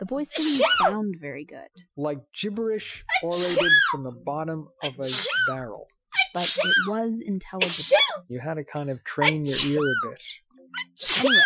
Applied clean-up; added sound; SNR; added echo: classical method Wiener filter.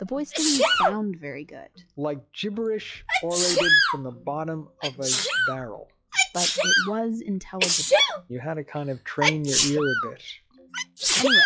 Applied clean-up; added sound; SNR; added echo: classical method log-MMSE.